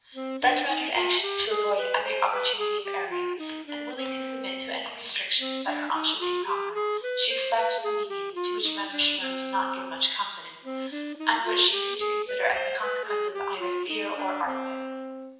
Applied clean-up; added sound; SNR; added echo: none; Wind instrument, woodwind instrument; 3 dB; reverberation time 1.1 s.